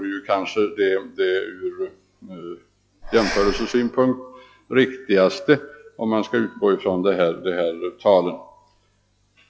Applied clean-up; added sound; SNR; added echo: classical method log-MMSE.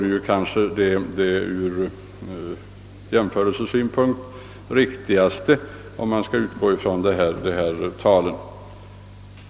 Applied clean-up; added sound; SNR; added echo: none; none; none; none.